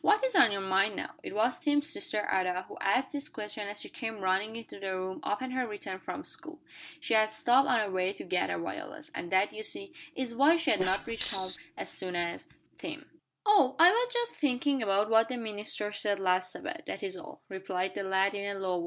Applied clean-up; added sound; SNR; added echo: neural mask model Resemble Enhance denoiser.